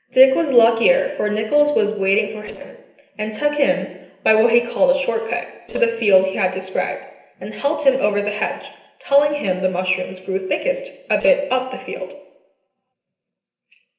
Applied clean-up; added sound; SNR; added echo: neural separator model SepFormer DNS4.